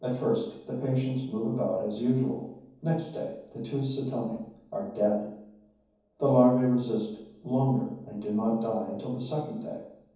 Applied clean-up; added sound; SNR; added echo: none; none; none; reverberation time 0.9 s.